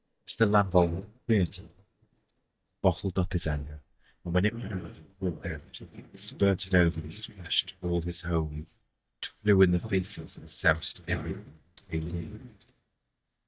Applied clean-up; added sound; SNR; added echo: neural mask model DeepFilterNet 3.